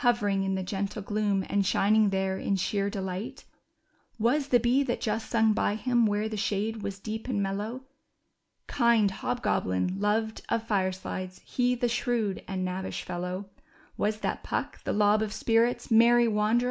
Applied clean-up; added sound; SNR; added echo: none; none; none; none.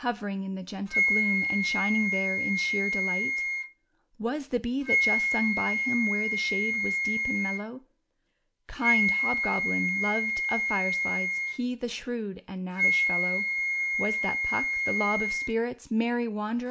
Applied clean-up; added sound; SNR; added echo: none; Wind instrument, woodwind instrument; -3 dB; none.